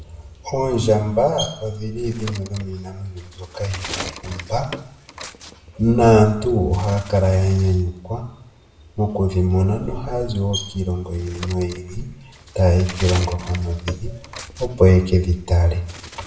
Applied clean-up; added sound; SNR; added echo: none; Bird; 17 dB; reverberation time 0.7 s.